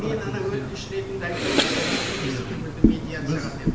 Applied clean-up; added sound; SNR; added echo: none; Breathing; -4 dB; reverberation time 0.8 s.